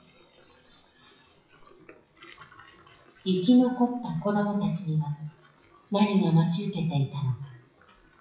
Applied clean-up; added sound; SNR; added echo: classical method WPE with log-MMSE.